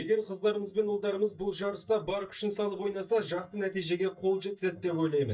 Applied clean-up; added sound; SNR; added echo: neural mask model DeepFilterNet 3.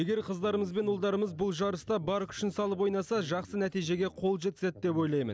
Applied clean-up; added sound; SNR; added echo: none; none; none; none.